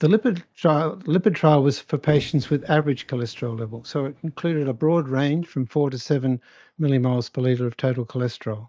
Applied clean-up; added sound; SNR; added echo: neural mask model DeepFilterNet 3.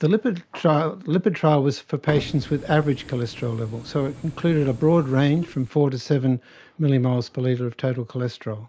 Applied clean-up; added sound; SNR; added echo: none; Printer; 15 dB; none.